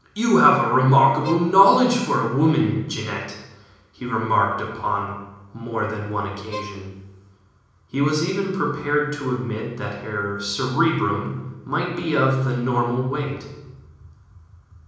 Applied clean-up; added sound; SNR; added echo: none; Bowed string instrument; 15 dB; reverberation time 1.0 s.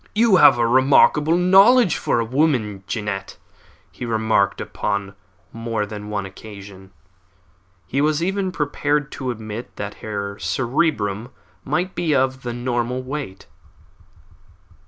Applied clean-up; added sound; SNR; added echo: none; none; none; none.